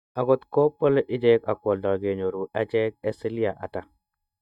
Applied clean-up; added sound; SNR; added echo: neural mask model DeepFilterNet 3.